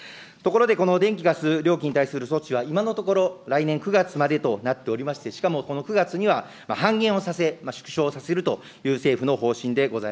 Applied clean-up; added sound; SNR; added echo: none; none; none; none.